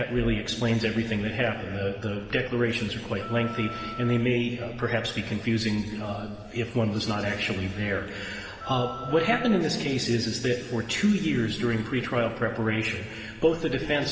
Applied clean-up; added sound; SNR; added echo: none; Wind instrument, woodwind instrument; 14 dB; reverberation time 2.2 s.